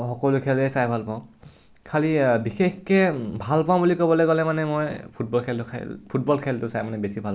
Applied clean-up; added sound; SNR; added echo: none; none; none; none.